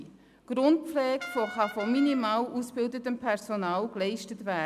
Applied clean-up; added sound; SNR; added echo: none; Brass instrument; 12 dB; none.